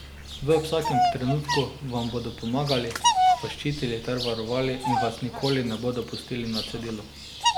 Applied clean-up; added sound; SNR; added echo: none; Bird vocalization, bird call, bird song; 0 dB; none.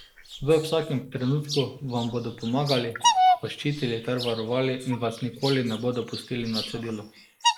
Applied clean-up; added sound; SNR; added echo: neural mask model Resemble Enhance denoiser.